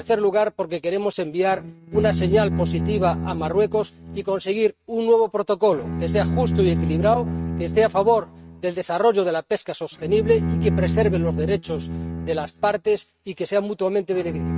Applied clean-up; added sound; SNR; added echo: neural mask model RNNoise.